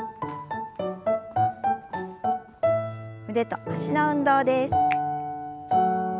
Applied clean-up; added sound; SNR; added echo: none; Finger snapping; 14 dB; none.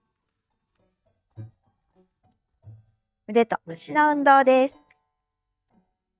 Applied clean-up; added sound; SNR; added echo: neural mask model DeepFilterNet 3.